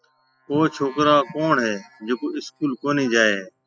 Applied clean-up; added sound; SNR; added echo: classical method spectral subtraction.